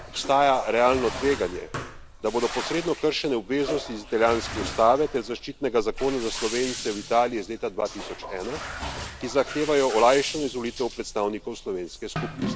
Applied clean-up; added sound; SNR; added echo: none; Bathtub (filling or washing); 10 dB; none.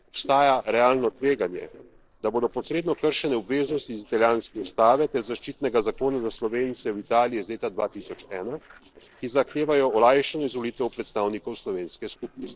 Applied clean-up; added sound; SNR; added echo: neural separator model SepFormer DNS4.